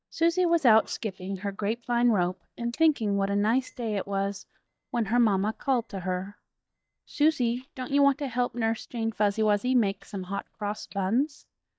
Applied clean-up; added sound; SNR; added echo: neural mask model DeepFilterNet 3.